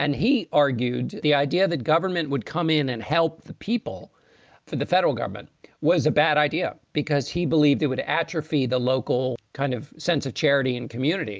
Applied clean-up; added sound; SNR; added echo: none; none; none; none.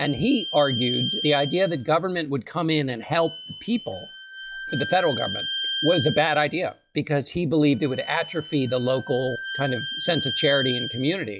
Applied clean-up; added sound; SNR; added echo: classical method log-MMSE.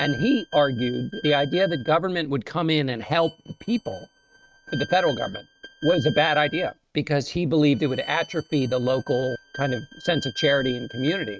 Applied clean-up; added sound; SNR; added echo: neural mask model RNNoise.